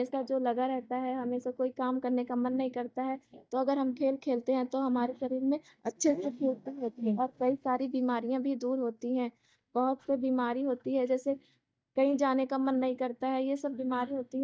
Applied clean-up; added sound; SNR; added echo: neural mask model DeepFilterNet 3.